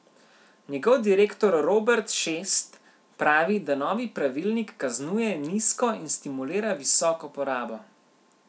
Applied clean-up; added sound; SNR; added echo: none; none; none; none.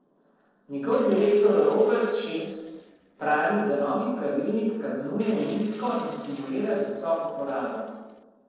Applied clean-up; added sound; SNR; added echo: neural separator model SepFormer DNS4.